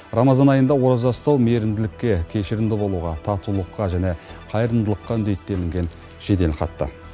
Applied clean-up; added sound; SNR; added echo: none; none; none; none.